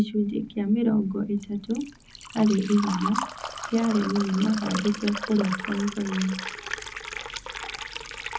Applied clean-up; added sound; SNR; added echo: none; Liquid; 9 dB; reverberation time 0.4 s.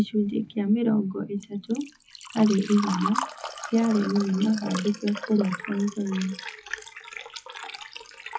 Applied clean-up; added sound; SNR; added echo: classical method WPE with log-MMSE.